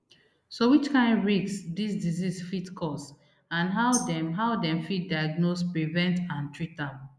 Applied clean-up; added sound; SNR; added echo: neural mask model Resemble Enhance denoiser.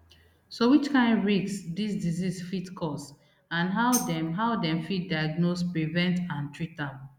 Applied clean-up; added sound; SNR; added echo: none; Tambourine; 11 dB; none.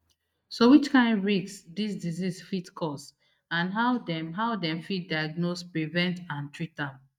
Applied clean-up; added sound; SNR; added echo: neural mask model DeepFilterNet 3.